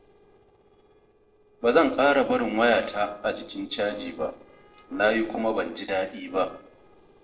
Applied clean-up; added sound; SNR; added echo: neural separator model SepFormer DNS4.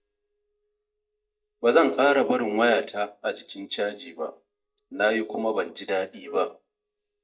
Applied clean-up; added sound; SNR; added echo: neural mask model DeepFilterNet 3.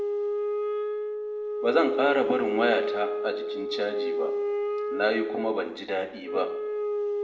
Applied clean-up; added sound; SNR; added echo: none; Wind instrument, woodwind instrument; 0 dB; reverberation time 0.9 s.